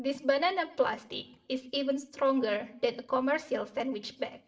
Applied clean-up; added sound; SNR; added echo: none; none; none; reverberation time 0.6 s.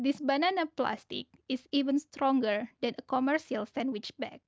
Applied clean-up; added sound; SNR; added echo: none; none; none; none.